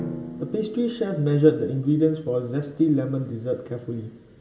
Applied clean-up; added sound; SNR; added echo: none; Drum; 16 dB; reverberation time 1.5 s.